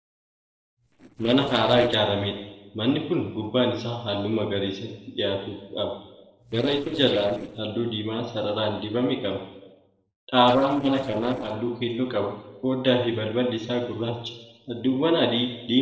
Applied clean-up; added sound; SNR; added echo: neural separator model SepFormer DNS4.